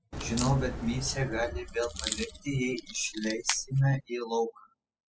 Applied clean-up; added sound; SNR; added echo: classical method spectral subtraction.